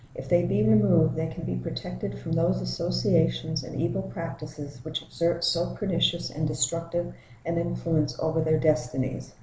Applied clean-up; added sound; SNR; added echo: none; none; none; none.